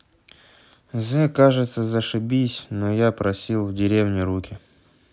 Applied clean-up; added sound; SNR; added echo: none; none; none; none.